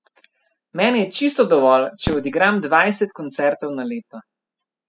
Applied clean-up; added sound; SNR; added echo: classical method spectral subtraction.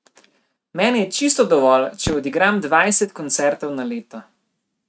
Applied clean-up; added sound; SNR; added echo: neural mask model RNNoise.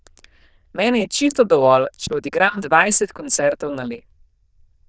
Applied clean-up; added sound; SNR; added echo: neural diffusion model UNIVERSE++.